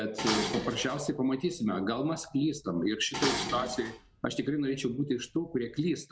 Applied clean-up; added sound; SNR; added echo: none; Dishes, pots, and pans; 8 dB; none.